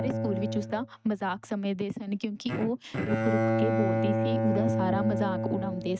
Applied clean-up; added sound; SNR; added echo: neural mask model RNNoise.